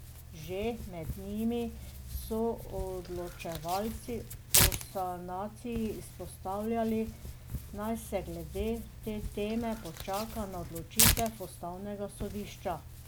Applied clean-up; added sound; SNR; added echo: none; Tearing; 0 dB; none.